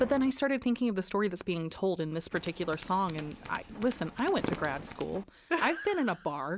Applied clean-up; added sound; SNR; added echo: none; Tools + Fireworks; 14 dB; none.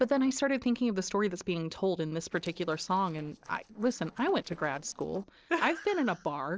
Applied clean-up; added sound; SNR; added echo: neural separator model SepFormer DNS4.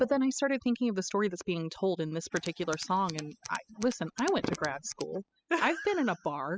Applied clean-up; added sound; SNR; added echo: classical method spectral subtraction.